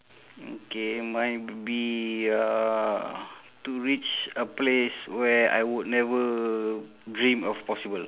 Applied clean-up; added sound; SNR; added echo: none; none; none; none.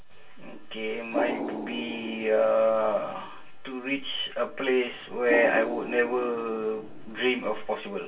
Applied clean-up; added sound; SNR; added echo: none; Water; 9 dB; reverberation time 0.2 s.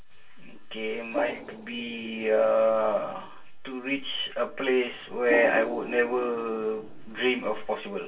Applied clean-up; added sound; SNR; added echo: neural separator model SepFormer DNS4.